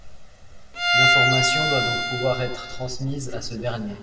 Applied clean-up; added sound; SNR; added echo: none; Bowed string instrument; -5 dB; reverberation time 1.2 s.